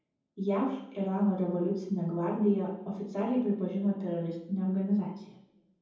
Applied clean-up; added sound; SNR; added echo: none; none; none; reverberation time 0.9 s.